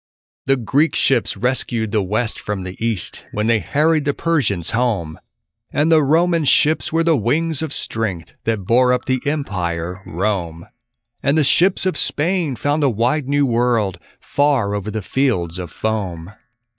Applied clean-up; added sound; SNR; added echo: neural mask model DeepFilterNet 3.